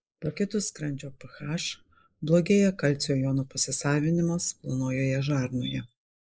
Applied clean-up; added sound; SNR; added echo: neural mask model Resemble Enhance denoiser.